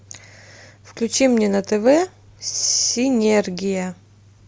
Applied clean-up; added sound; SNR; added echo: none; none; none; none.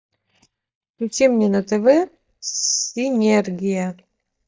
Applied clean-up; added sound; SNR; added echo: neural mask model DeepFilterNet 3.